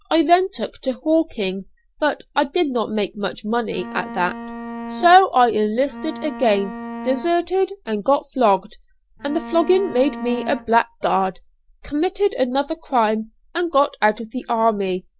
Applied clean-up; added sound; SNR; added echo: none; Bowed string instrument; 11 dB; none.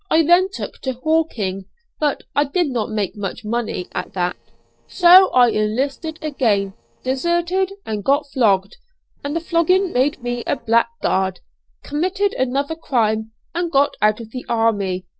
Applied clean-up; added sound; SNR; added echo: neural separator model SepFormer DNS4.